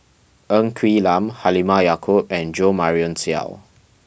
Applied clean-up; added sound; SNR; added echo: none; none; none; none.